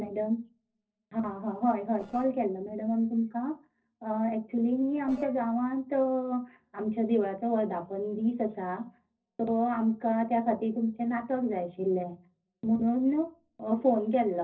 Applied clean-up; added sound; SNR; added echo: neural separator model SepFormer DNS4.